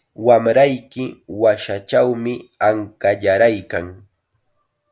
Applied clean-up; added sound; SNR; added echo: none; none; none; none.